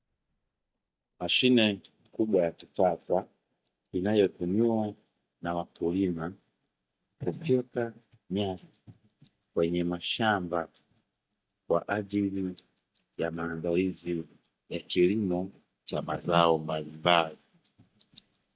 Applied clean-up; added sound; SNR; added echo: neural mask model DeepFilterNet 3.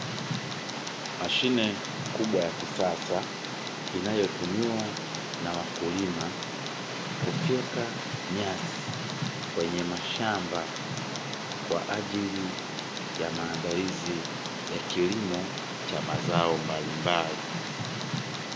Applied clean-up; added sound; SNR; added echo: none; Tick; 2 dB; none.